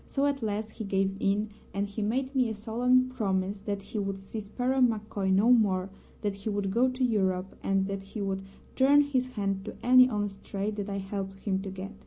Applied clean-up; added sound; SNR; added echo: none; none; none; none.